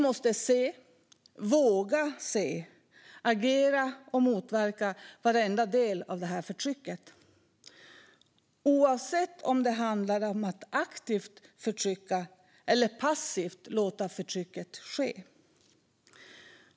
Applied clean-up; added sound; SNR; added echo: none; none; none; none.